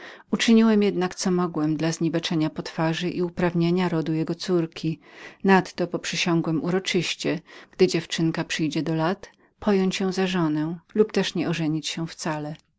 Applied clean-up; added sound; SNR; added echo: none; none; none; none.